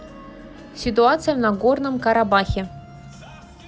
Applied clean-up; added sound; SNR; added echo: none; none; none; none.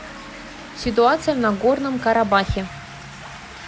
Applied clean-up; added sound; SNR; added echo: none; Stream; 18 dB; none.